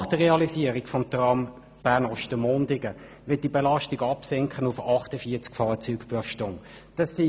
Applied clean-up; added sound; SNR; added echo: none; none; none; none.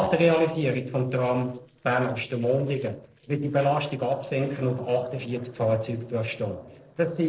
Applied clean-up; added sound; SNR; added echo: neural separator model SepFormer DNS4.